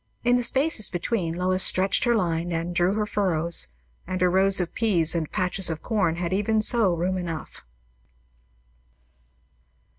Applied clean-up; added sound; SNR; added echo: none; none; none; none.